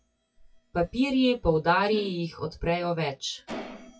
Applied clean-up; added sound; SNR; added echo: classical method WPE with log-MMSE.